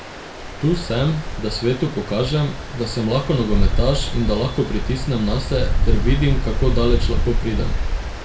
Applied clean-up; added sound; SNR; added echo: none; Stream; -1 dB; reverberation time 0.3 s.